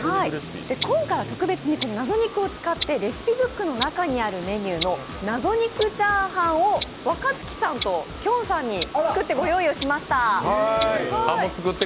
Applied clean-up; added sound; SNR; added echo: none; Tick-tock; 12 dB; none.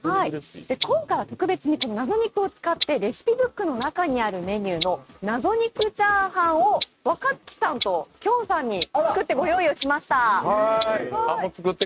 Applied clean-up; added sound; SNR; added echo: neural mask model RNNoise.